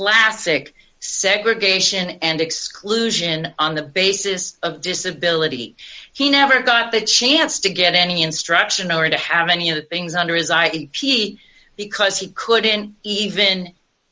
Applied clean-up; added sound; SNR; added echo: neural mask model Resemble Enhance denoiser.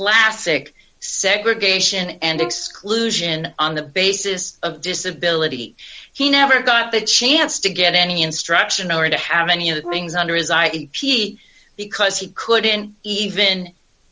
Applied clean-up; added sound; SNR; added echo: none; Brass instrument; 13 dB; none.